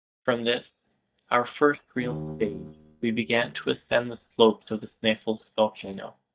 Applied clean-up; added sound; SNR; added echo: neural mask model DeepFilterNet 3.